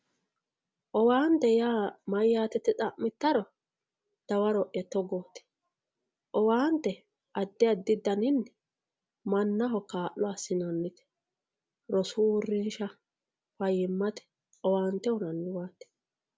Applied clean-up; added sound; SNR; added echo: none; none; none; none.